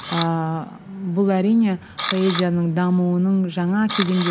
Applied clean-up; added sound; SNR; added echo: none; Camera; 8 dB; none.